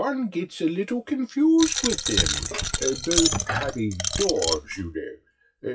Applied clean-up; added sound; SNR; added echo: classical method WPE with log-MMSE.